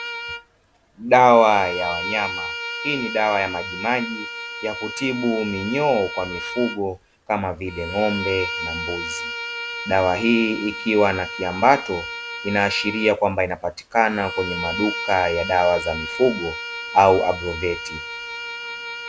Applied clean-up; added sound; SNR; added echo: none; Bowed string instrument; 9 dB; none.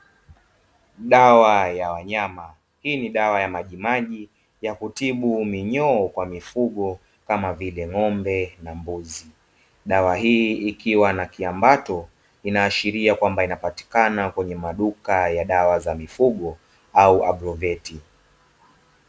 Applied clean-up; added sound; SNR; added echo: none; none; none; none.